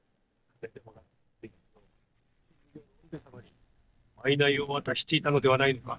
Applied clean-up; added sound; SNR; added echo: neural mask model DeepFilterNet 3.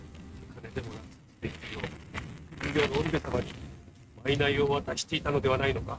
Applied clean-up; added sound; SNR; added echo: neural mask model RNNoise.